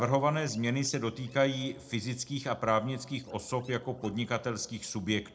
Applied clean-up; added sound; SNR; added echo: neural separator model SepFormer DNS4.